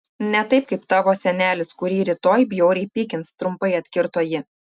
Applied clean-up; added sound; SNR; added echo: none; none; none; none.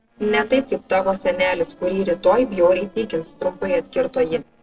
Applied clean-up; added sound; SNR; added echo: neural separator model SepFormer DNS4.